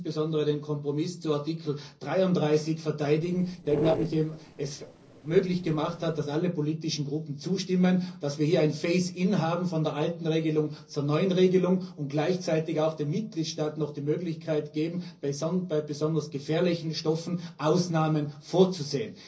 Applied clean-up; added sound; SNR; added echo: neural separator model SepFormer DNS4.